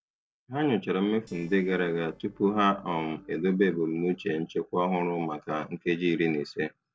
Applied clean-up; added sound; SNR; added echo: neural separator model SepFormer DNS4.